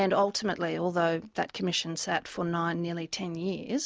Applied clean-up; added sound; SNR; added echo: none; none; none; none.